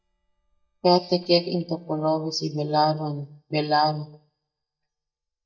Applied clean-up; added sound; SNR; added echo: neural mask model DeepFilterNet 3.